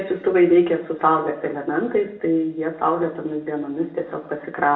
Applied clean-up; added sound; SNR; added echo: none; none; none; reverberation time 0.6 s.